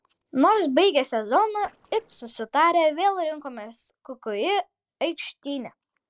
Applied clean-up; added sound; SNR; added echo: neural separator model SepFormer DNS4.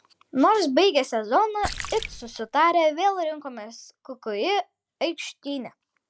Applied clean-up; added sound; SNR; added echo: neural mask model Resemble Enhance denoiser.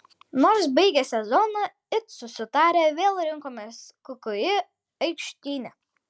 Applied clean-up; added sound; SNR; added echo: none; none; none; none.